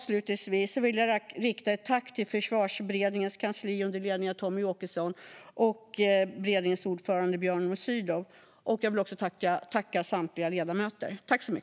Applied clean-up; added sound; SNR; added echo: none; none; none; none.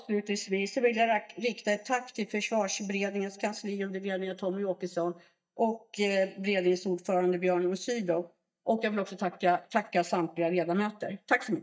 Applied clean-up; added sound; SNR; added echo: neural mask model DeepFilterNet 3.